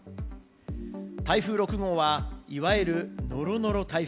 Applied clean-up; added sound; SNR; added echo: none; none; none; none.